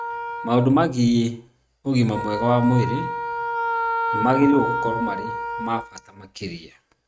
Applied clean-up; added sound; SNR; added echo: neural mask model RNNoise.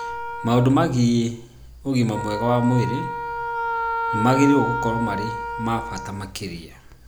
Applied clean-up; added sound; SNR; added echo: none; Wind instrument, woodwind instrument; 6 dB; none.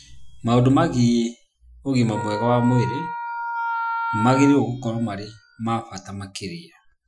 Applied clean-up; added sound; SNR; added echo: classical method Wiener filter.